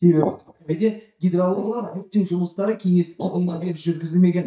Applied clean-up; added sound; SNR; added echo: neural mask model DeepFilterNet 3.